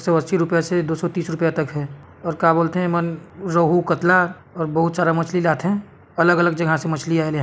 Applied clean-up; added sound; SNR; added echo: none; none; none; none.